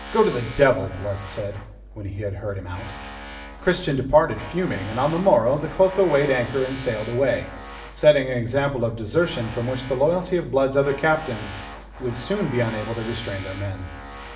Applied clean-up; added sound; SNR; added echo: none; Tools; 14 dB; reverberation time 0.6 s.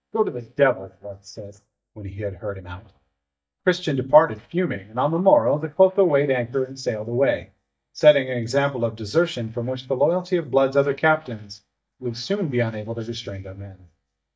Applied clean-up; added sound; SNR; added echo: neural mask model DeepFilterNet 3.